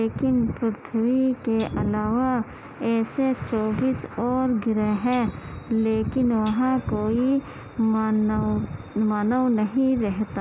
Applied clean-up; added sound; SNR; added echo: none; Tambourine; 11 dB; none.